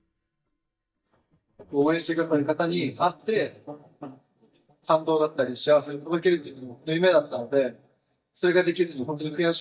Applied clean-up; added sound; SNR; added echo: neural mask model DeepFilterNet 3.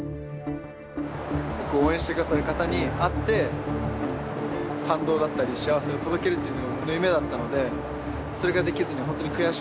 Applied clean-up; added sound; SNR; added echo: none; none; none; none.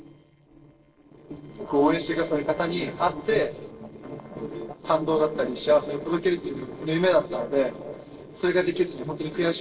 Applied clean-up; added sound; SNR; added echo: neural separator model SepFormer DNS4.